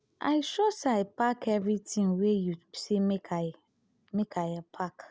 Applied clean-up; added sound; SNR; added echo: none; none; none; none.